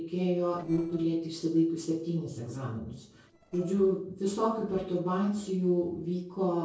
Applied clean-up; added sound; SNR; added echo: neural separator model SepFormer DNS4.